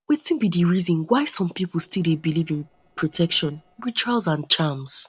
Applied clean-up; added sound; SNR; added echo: neural separator model SepFormer DNS4.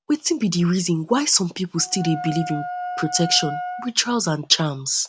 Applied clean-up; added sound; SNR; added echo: none; Wind instrument, woodwind instrument; 9 dB; none.